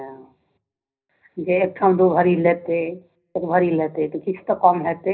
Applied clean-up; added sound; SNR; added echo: none; none; none; reverberation time 0.4 s.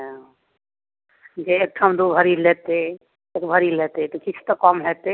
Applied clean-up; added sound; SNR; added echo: none; none; none; none.